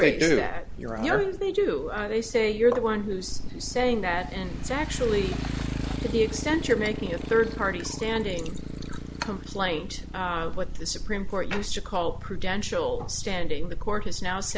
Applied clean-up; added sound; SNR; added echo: none; Motorcycle; 10 dB; none.